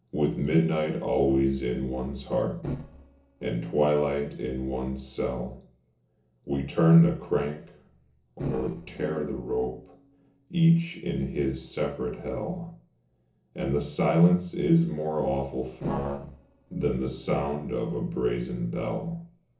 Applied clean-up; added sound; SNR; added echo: neural separator model SepFormer DNS4.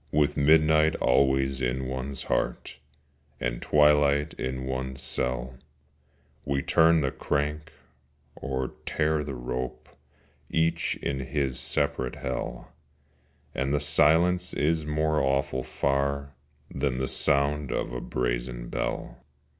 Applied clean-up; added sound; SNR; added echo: none; none; none; none.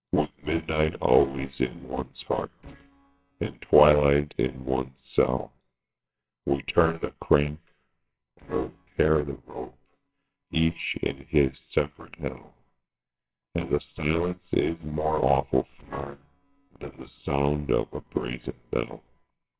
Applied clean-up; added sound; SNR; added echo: neural separator model SepFormer WHAMR!.